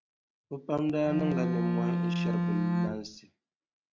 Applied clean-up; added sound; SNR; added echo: none; Bowed string instrument; -4 dB; none.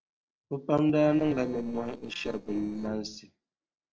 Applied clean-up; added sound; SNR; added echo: neural separator model SepFormer DNS4.